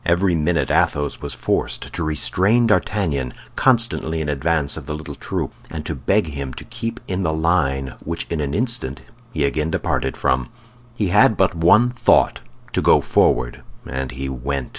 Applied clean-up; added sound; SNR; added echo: none; none; none; none.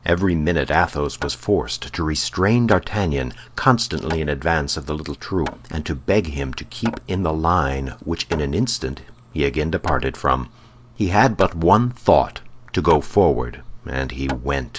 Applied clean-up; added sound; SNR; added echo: none; Hammer; 19 dB; none.